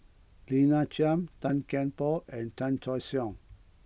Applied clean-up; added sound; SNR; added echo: none; none; none; none.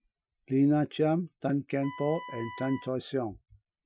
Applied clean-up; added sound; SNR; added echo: classical method Wiener filter.